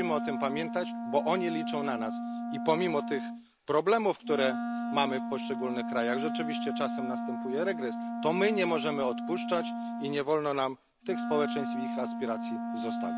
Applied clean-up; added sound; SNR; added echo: none; Wind instrument, woodwind instrument; 3 dB; none.